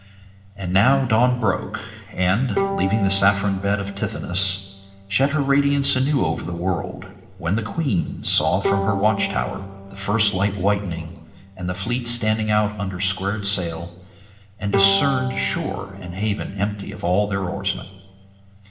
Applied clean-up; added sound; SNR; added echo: none; Bowed string instrument; 11 dB; reverberation time 1.1 s.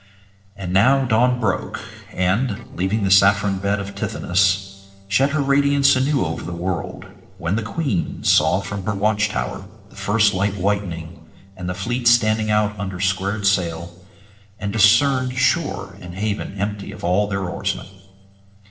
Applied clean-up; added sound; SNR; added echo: neural separator model SepFormer DNS4.